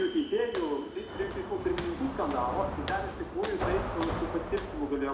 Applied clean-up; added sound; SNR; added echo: none; Walk, footsteps; 4 dB; reverberation time 0.6 s.